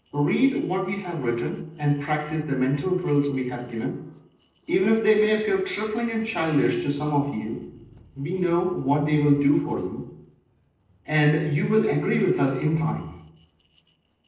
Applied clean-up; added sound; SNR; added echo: neural separator model SepFormer DNS4.